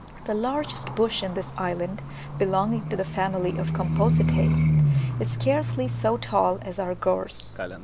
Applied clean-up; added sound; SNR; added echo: none; Livestock, farm animals, working animals; 0 dB; none.